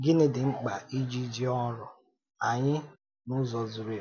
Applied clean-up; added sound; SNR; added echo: none; none; none; none.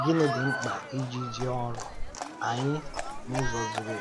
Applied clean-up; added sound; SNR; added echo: none; Wind + Livestock, farm animals, working animals; 3 dB; none.